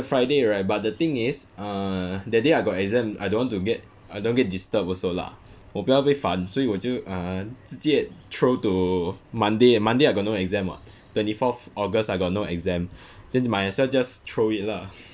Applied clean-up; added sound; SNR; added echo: none; none; none; none.